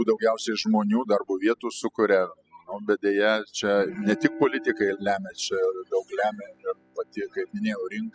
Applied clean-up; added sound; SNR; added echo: classical method spectral subtraction.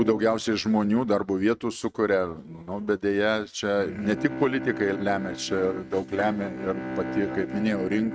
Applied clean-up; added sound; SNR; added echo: neural mask model RNNoise.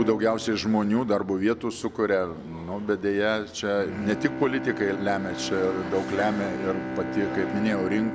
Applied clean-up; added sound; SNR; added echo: none; Bowed string instrument; 9 dB; none.